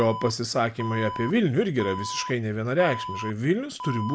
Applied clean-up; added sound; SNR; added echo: none; Alarm; 11 dB; none.